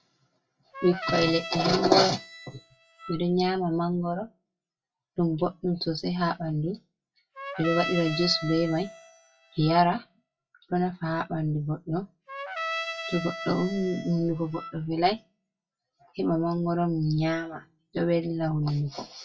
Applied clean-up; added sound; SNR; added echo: classical method WPE with log-MMSE.